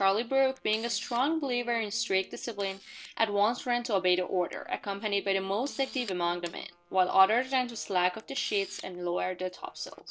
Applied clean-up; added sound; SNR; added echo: neural separator model SepFormer DNS4.